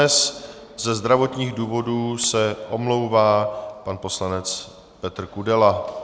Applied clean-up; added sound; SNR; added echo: none; none; none; none.